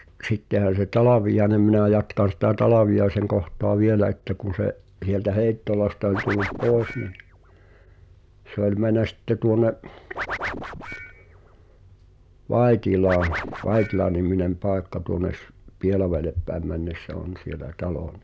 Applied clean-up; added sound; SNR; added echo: none; Scratching (performance technique); 10 dB; none.